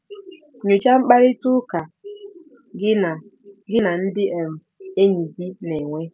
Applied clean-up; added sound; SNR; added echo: none; none; none; none.